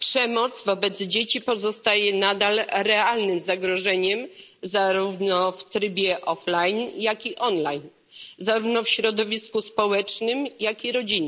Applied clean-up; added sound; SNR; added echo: none; none; none; none.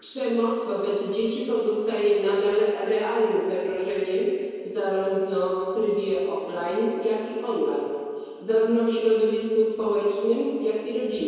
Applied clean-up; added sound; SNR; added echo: none; none; none; reverberation time 2.2 s.